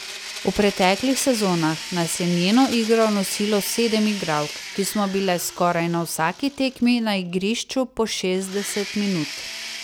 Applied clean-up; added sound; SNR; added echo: none; Domestic sounds, home sounds; 12 dB; none.